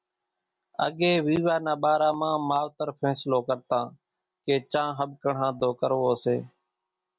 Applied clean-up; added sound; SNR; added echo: none; none; none; none.